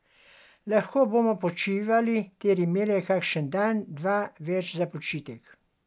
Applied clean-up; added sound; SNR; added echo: none; none; none; none.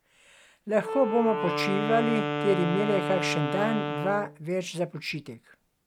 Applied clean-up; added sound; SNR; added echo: none; Wind instrument, woodwind instrument; 4 dB; none.